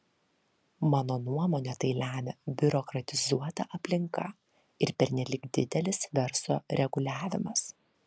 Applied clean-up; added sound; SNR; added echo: none; none; none; none.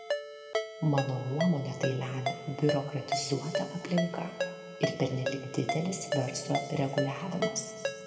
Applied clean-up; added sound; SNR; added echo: none; Ringtone; 3 dB; reverberation time 1.9 s.